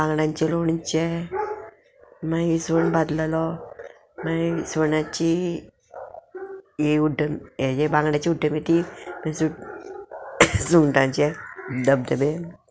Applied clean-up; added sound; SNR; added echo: none; none; none; none.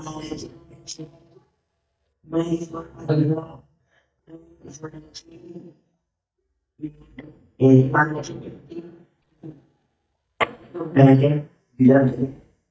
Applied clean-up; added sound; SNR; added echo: neural mask model DeepFilterNet 3.